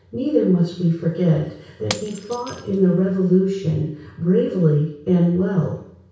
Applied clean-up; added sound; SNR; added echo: none; Shatter; 19 dB; reverberation time 0.6 s.